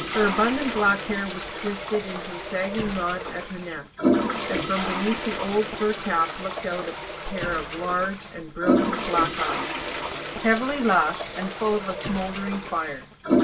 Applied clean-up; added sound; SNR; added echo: none; Toilet flush; 2 dB; reverberation time 0.1 s.